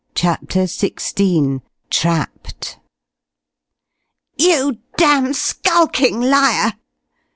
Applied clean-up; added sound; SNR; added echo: none; none; none; none.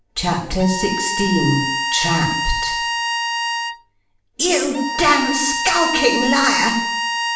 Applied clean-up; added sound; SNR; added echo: none; Bowed string instrument; 2 dB; reverberation time 0.6 s.